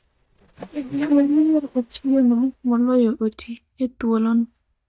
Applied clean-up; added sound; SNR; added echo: neural mask model DeepFilterNet 3.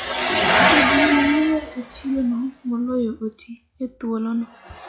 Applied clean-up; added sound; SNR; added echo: classical method log-MMSE.